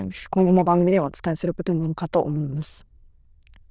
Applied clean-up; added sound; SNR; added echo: neural diffusion model UNIVERSE++.